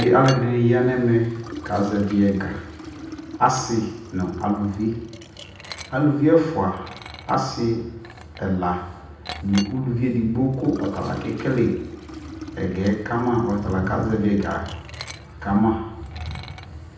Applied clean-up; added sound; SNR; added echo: none; Liquid; 17 dB; reverberation time 0.8 s.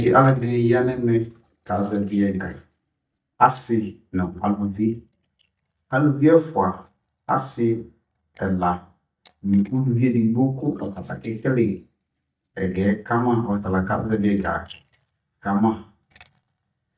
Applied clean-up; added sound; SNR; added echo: neural mask model DeepFilterNet 3.